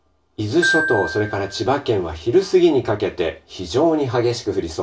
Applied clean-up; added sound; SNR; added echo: none; Glockenspiel; 8 dB; reverberation time 0.2 s.